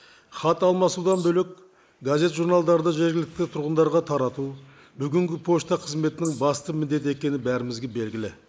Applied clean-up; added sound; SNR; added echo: neural mask model Resemble Enhance denoiser.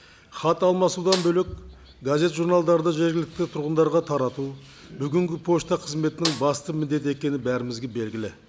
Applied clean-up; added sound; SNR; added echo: none; Snare drum; 11 dB; none.